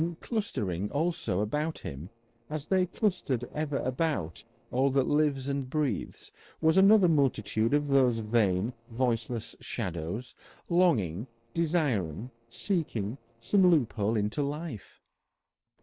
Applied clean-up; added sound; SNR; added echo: neural separator model SepFormer DNS4.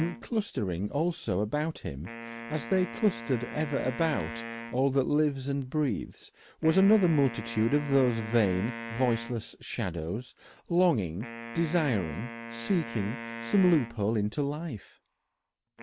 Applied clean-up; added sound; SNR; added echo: none; Wind instrument, woodwind instrument; 13 dB; none.